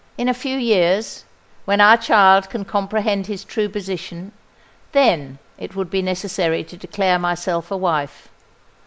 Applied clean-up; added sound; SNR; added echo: none; none; none; none.